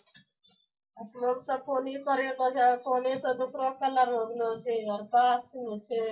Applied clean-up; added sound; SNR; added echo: none; none; none; reverberation time 0.2 s.